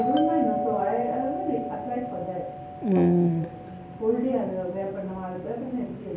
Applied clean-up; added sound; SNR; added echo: none; Doorbell; 6 dB; none.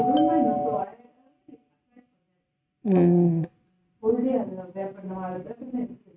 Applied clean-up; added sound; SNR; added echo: neural mask model RNNoise.